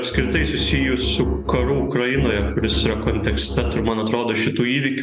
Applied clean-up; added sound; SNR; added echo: none; Bowed string instrument; 4 dB; none.